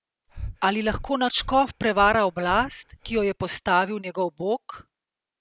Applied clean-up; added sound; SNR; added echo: none; Breathing; 15 dB; none.